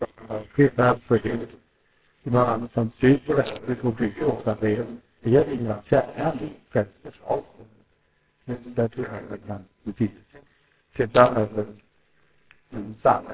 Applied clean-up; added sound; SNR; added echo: neural separator model SepFormer WHAMR!.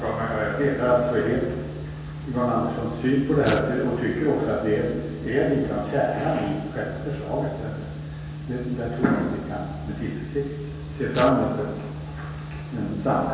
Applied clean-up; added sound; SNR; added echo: none; Tearing; 15 dB; reverberation time 1.2 s.